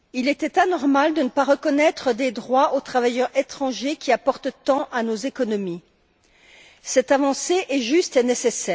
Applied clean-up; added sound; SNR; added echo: none; none; none; none.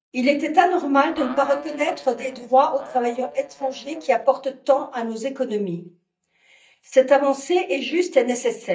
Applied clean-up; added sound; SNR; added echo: neural mask model DeepFilterNet 3.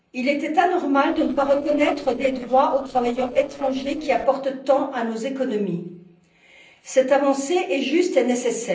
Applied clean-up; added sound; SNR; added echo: neural separator model SepFormer DNS4.